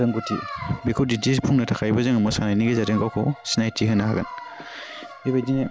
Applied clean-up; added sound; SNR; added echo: none; Bowed string instrument + Knock; 20 dB; none.